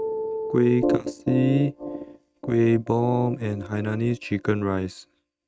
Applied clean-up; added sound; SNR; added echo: neural mask model RNNoise.